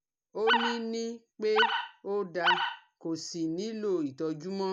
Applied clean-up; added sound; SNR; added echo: none; Animal; -3 dB; none.